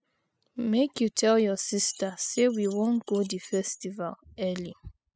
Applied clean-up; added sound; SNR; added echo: classical method spectral subtraction.